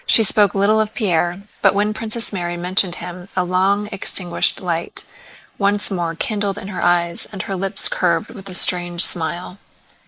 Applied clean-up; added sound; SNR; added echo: neural mask model Resemble Enhance denoiser.